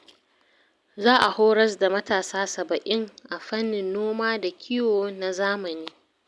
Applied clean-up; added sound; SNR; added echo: none; none; none; none.